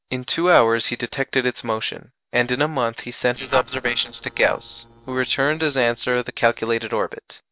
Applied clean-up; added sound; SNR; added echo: neural separator model SepFormer DNS4.